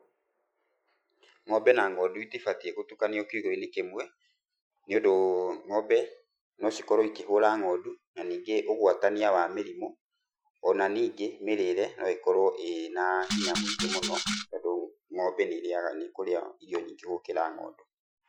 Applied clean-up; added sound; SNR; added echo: classical method Wiener filter.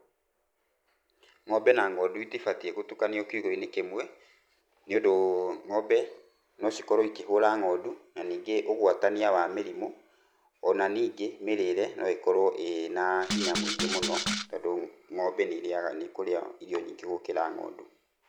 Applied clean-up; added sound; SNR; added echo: none; Rattle (instrument); 2 dB; none.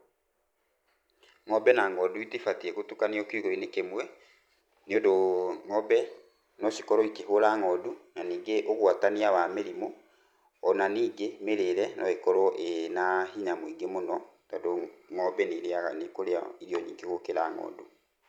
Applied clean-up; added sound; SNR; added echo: none; none; none; none.